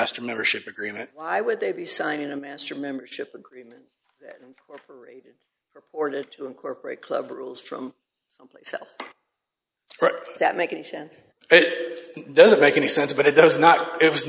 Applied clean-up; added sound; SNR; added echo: none; none; none; none.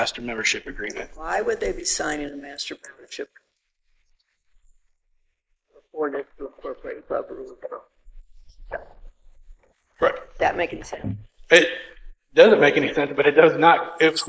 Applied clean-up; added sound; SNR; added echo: neural mask model Resemble Enhance denoiser.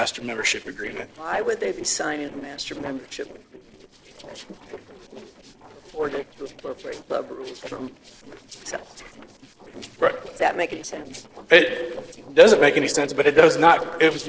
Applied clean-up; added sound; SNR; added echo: neural separator model SepFormer DNS4.